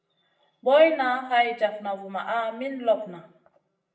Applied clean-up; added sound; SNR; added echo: none; none; none; reverberation time 0.6 s.